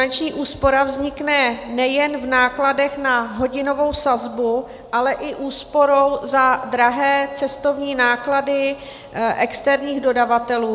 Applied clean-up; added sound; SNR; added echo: none; none; none; none.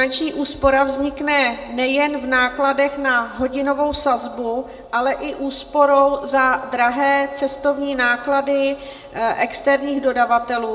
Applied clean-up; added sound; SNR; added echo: none; none; none; reverberation time 0.7 s.